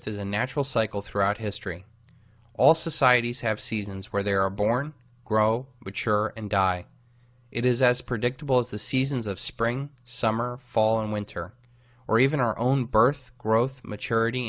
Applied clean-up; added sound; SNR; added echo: none; none; none; none.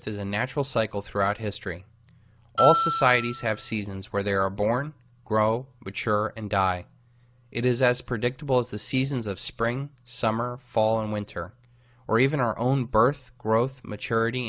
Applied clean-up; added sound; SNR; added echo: none; Bell; 0 dB; none.